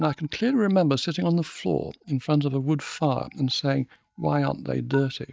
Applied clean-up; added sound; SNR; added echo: neural mask model DeepFilterNet 3.